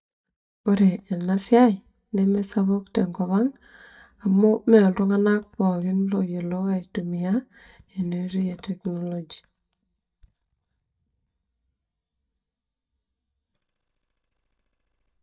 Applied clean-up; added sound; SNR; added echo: neural mask model DeepFilterNet 3.